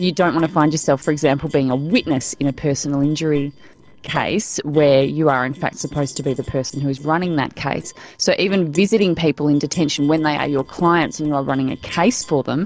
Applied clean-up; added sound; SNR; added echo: neural separator model SepFormer DNS4.